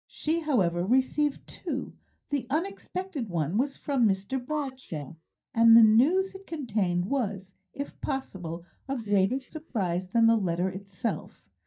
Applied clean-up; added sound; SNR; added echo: neural mask model DeepFilterNet 3.